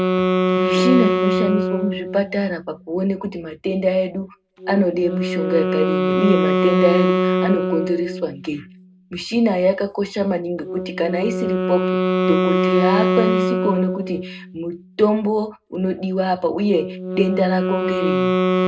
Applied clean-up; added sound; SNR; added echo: none; Wind instrument, woodwind instrument; 0 dB; reverberation time 0.2 s.